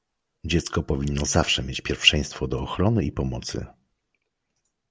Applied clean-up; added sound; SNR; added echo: none; none; none; none.